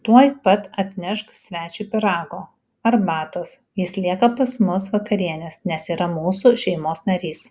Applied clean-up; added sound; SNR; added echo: none; none; none; none.